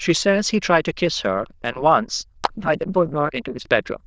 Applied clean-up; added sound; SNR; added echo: neural diffusion model UNIVERSE++.